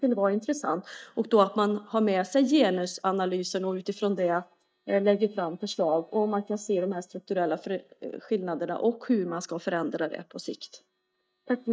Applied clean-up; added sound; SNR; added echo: neural mask model DeepFilterNet 3.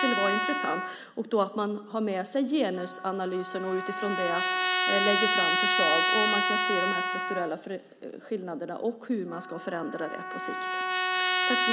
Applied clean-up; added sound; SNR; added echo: none; Trumpet; -2 dB; none.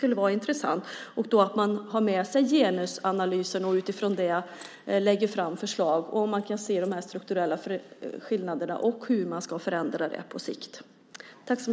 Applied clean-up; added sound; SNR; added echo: none; none; none; none.